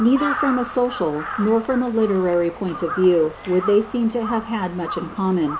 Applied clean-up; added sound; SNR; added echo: none; Crow; 11 dB; reverberation time 0.3 s.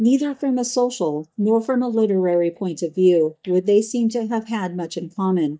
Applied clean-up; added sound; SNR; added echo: neural mask model DeepFilterNet 3.